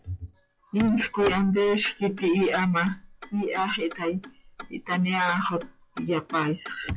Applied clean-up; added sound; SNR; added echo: classical method log-MMSE.